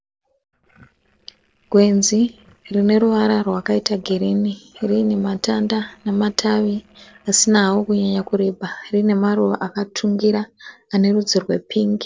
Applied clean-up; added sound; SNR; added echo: neural separator model SepFormer DNS4.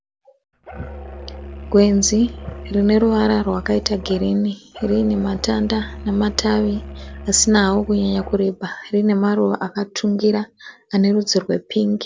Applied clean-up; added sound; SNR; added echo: none; Musical instrument; 14 dB; none.